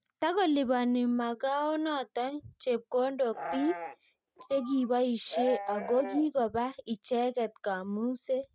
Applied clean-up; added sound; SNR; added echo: neural mask model RNNoise.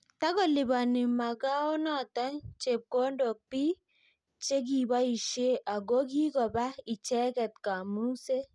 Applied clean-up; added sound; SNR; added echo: none; none; none; none.